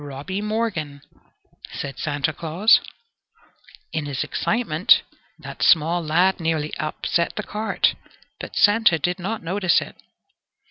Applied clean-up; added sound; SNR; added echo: none; none; none; none.